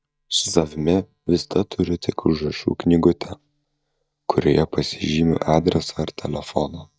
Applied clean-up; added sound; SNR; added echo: neural mask model DeepFilterNet 3.